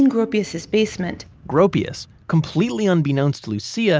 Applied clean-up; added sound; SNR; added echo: none; none; none; none.